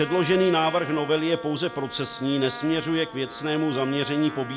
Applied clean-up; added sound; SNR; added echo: none; Trumpet; 13 dB; none.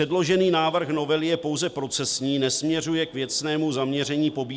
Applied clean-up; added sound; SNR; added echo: none; none; none; none.